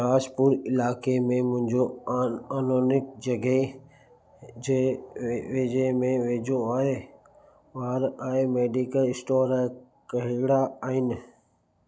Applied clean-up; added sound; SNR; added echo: none; none; none; none.